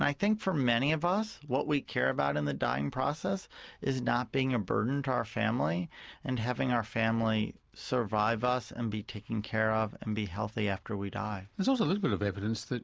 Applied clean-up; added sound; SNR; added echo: none; none; none; none.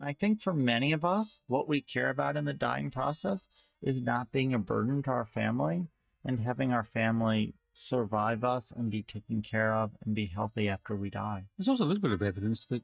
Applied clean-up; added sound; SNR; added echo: neural mask model DeepFilterNet 3.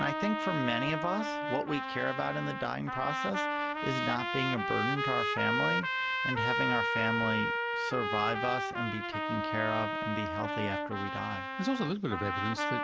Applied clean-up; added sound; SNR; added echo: none; Trumpet; -1 dB; none.